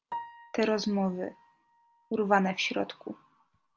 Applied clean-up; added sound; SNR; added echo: none; Piano; 17 dB; none.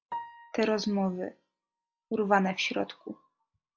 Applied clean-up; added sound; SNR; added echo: classical method log-MMSE.